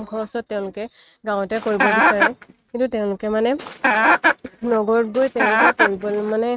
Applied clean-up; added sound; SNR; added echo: neural mask model RNNoise.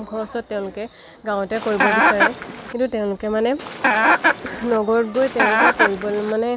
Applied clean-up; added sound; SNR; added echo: none; Chicken, rooster; -4 dB; none.